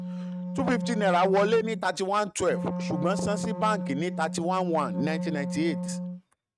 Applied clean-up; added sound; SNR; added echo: neural mask model RNNoise.